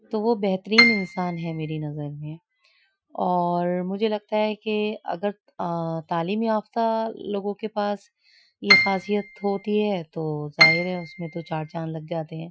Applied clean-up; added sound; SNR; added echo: classical method Wiener filter.